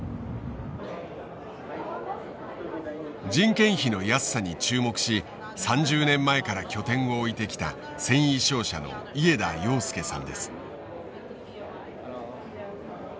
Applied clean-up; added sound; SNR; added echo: none; none; none; none.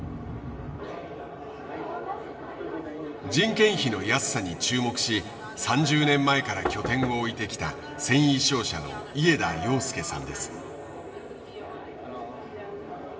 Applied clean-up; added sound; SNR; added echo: none; Knock; 8 dB; reverberation time 2.3 s.